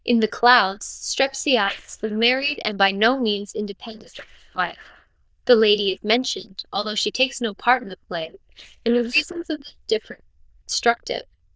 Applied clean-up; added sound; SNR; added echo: neural diffusion model UNIVERSE++.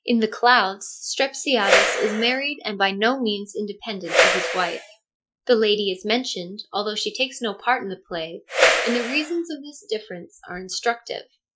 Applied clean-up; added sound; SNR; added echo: classical method Wiener filter.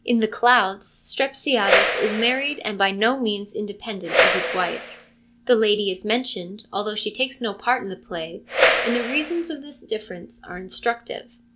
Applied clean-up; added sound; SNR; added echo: none; Whoosh, swoosh, swish; -2 dB; none.